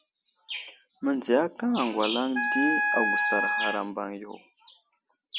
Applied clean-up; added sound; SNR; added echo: none; Wind instrument, woodwind instrument; -2 dB; none.